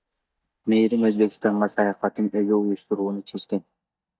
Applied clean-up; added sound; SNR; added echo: neural mask model DeepFilterNet 3.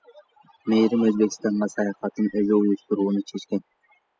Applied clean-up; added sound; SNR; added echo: classical method spectral subtraction.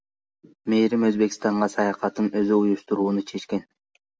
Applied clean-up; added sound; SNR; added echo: none; none; none; none.